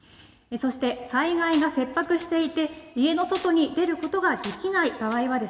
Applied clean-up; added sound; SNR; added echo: none; Glass; 17 dB; reverberation time 1.7 s.